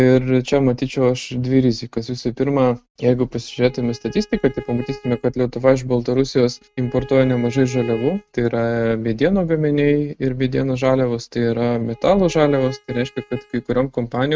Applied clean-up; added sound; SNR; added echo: neural mask model RNNoise.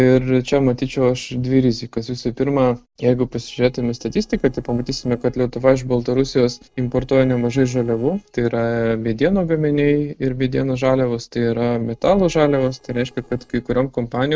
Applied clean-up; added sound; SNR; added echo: neural separator model SepFormer DNS4.